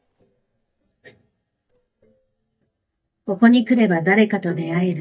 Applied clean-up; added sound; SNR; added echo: neural mask model DeepFilterNet 3.